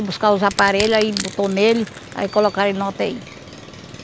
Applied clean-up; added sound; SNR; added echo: none; Crushing; 14 dB; none.